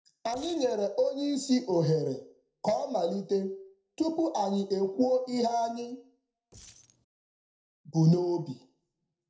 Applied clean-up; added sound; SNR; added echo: neural separator model SepFormer DNS4.